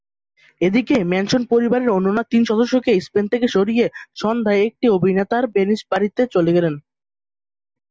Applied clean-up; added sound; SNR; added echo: none; none; none; none.